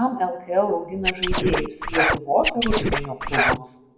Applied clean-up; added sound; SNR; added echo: none; Scratching (performance technique); -2 dB; reverberation time 0.8 s.